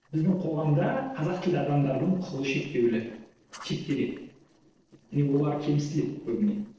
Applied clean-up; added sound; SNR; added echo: neural separator model SepFormer DNS4.